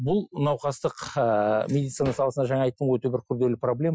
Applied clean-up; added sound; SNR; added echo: classical method Wiener filter.